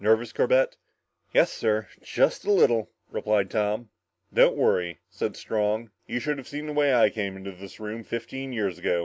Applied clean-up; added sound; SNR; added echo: none; none; none; none.